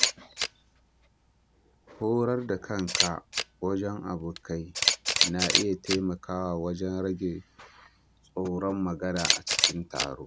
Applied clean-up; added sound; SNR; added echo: none; Camera; 0 dB; none.